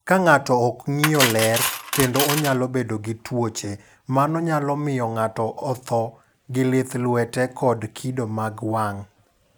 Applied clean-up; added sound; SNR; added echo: none; Cutlery, silverware; 5 dB; none.